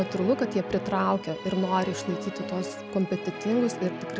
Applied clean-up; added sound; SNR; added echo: none; Musical instrument; 8 dB; none.